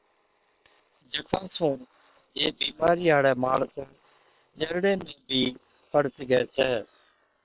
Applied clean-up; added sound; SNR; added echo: neural separator model SepFormer WHAM!.